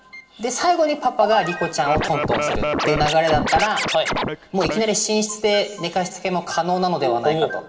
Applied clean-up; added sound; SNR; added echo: none; Scratching (performance technique); 3 dB; reverberation time 2.8 s.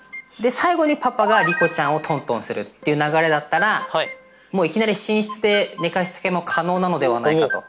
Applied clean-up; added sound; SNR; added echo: none; none; none; none.